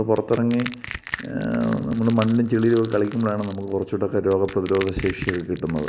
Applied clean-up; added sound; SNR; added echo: none; Crushing; 13 dB; none.